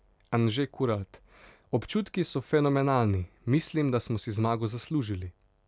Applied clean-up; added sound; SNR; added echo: none; none; none; none.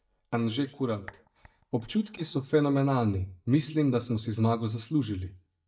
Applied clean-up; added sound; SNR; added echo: neural mask model DeepFilterNet 3.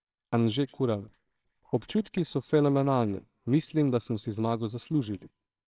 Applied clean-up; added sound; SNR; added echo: neural separator model SepFormer WHAMR!.